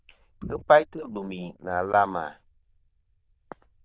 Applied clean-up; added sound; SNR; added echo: neural diffusion model UNIVERSE++.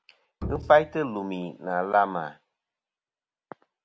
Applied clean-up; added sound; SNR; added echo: none; Bowed string instrument; 11 dB; none.